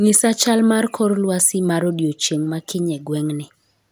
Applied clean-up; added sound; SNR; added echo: none; none; none; none.